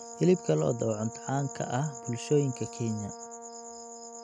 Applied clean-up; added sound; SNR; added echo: none; Brass instrument; 15 dB; none.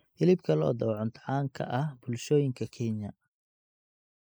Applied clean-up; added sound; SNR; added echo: neural mask model Resemble Enhance denoiser.